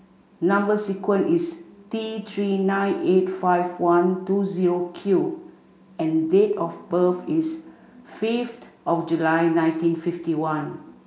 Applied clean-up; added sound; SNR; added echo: none; none; none; none.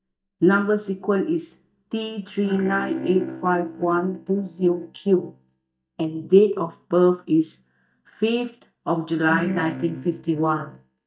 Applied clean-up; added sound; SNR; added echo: neural mask model DeepFilterNet 3.